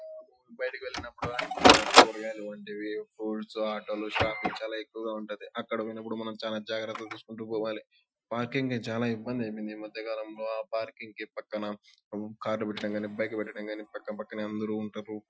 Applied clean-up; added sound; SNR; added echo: classical method Wiener filter.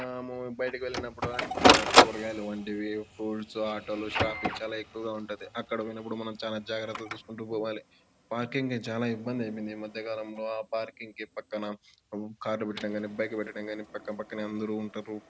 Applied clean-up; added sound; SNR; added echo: none; Printer; -2 dB; none.